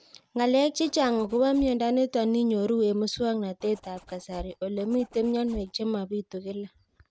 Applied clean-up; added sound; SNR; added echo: none; Zipper (clothing); 19 dB; none.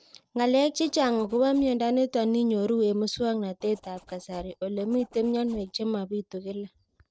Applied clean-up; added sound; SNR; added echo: neural separator model SepFormer DNS4.